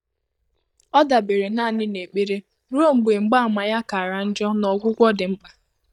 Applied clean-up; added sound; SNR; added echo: neural mask model DeepFilterNet 3.